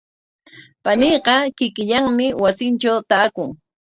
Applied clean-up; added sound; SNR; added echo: neural separator model SepFormer DNS4.